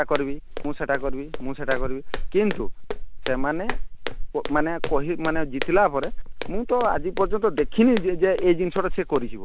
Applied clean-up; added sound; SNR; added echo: none; Walk, footsteps; 2 dB; none.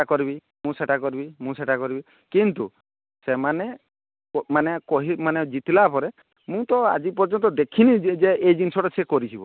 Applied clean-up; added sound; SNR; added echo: none; none; none; none.